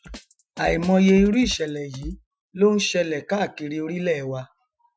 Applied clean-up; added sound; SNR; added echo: classical method Wiener filter.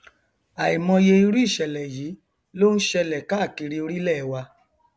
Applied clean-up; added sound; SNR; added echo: none; none; none; none.